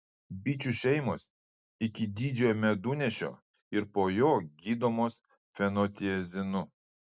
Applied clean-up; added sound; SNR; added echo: none; none; none; none.